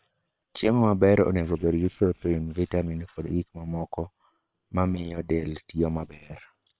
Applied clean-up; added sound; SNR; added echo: neural separator model SepFormer WHAM!.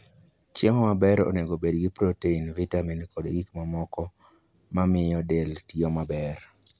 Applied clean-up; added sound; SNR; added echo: none; none; none; none.